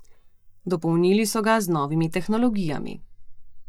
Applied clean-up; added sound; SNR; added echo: neural mask model DeepFilterNet 3.